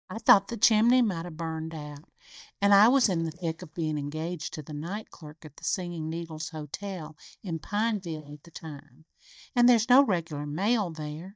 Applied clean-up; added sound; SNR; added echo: neural mask model DeepFilterNet 3.